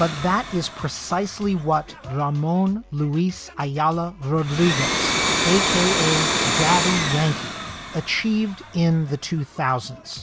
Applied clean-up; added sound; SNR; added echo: none; Domestic sounds, home sounds; 4 dB; none.